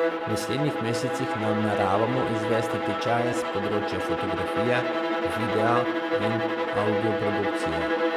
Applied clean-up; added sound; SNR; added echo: none; Bowed string instrument; -2 dB; none.